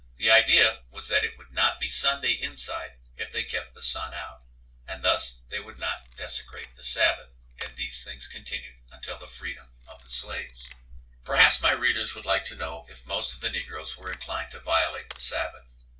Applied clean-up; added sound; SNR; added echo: neural separator model SepFormer DNS4.